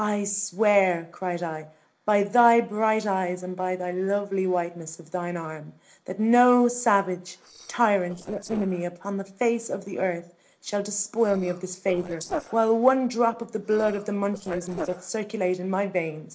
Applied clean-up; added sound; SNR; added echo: neural separator model SepFormer DNS4.